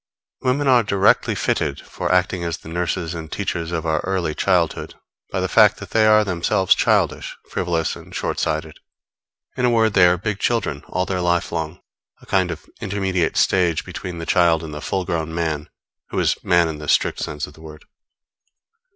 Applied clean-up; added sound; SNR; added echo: none; none; none; none.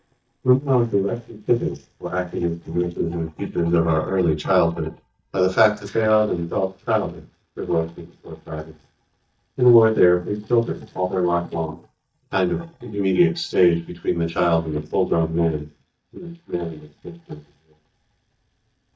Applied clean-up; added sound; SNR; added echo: neural mask model DeepFilterNet 3.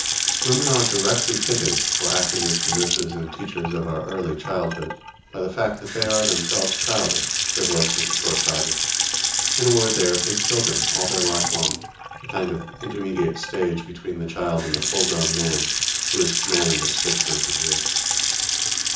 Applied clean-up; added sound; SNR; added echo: none; Sink (filling or washing) / Water tap, faucet / Splash, splatter; -3 dB; reverberation time 0.6 s.